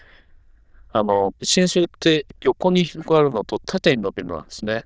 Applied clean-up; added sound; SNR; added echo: neural diffusion model UNIVERSE++.